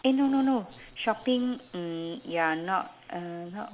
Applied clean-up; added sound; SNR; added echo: none; none; none; none.